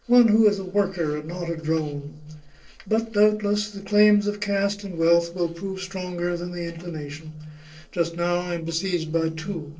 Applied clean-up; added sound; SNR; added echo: neural separator model SepFormer DNS4.